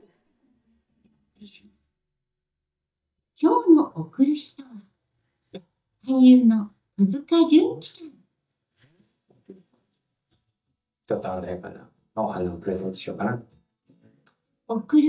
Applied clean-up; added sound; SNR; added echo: neural mask model DeepFilterNet 3.